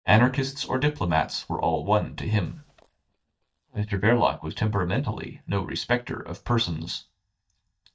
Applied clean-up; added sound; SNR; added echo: neural mask model DeepFilterNet 3.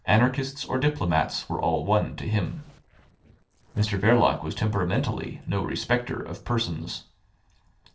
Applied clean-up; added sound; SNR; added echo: neural separator model SepFormer DNS4.